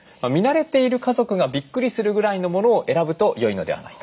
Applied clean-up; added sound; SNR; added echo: none; none; none; none.